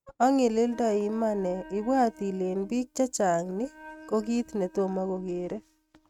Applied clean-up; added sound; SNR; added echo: neural mask model RNNoise.